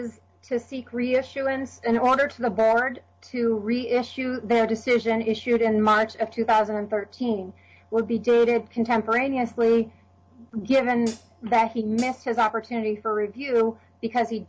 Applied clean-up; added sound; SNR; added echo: none; Hi-hat; 20 dB; none.